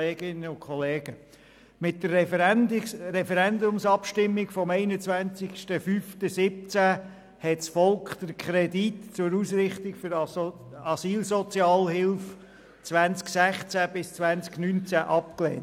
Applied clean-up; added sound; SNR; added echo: none; none; none; none.